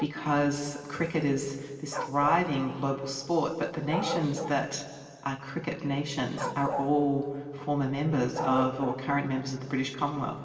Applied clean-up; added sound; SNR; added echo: none; Bark; 11 dB; reverberation time 2.1 s.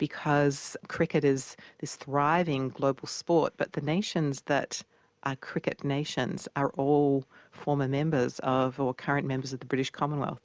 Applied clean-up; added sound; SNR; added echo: none; none; none; none.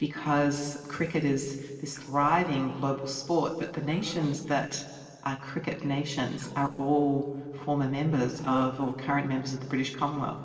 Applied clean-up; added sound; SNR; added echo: neural separator model SepFormer DNS4.